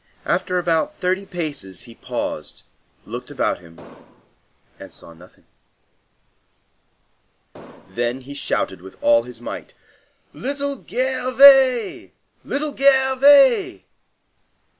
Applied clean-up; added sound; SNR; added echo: none; Explosion; 19 dB; none.